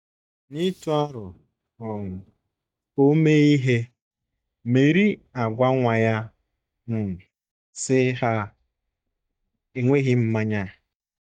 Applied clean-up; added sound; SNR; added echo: neural mask model DeepFilterNet 3.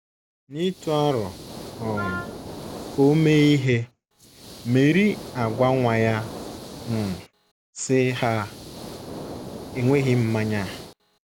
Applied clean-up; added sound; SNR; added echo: none; Wind instrument, woodwind instrument + Hiss; 13 dB; none.